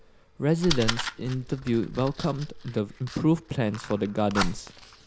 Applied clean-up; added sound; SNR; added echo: none; Fire; 7 dB; none.